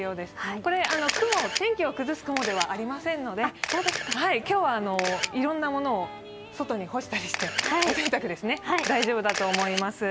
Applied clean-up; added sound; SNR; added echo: none; Camera; 6 dB; none.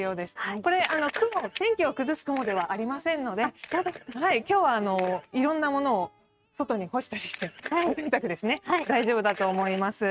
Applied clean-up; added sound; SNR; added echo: neural mask model RNNoise.